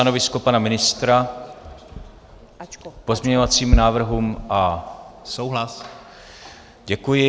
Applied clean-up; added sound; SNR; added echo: none; none; none; none.